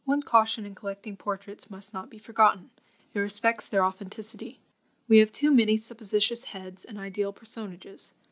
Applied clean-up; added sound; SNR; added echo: none; none; none; none.